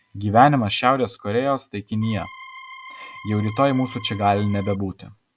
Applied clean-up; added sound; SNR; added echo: none; Organ; 18 dB; none.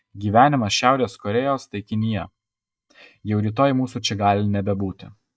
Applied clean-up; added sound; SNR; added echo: neural mask model DeepFilterNet 3.